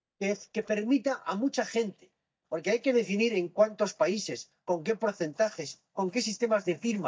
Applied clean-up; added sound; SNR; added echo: neural mask model DeepFilterNet 3.